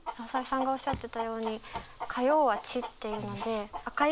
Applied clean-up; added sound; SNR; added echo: none; Chicken, rooster + Raindrop / Drip; 10 dB; none.